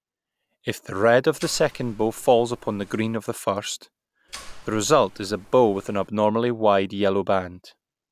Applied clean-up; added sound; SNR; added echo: none; Mechanisms; 19 dB; none.